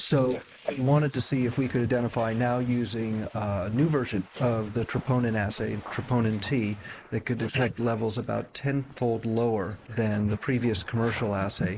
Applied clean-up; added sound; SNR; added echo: neural mask model Resemble Enhance denoiser.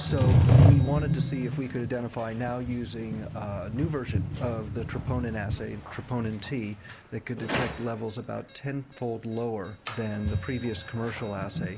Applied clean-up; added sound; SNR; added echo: none; Sliding door; -4 dB; none.